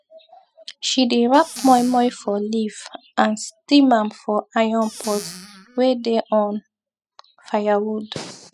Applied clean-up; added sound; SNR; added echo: classical method spectral subtraction.